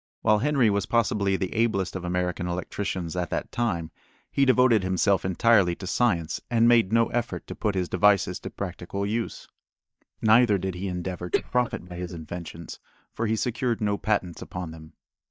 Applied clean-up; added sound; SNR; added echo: neural mask model DeepFilterNet 3.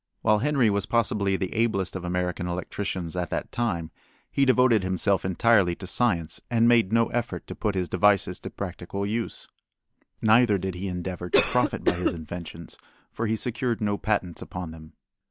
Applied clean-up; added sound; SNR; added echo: none; Cough; 3 dB; none.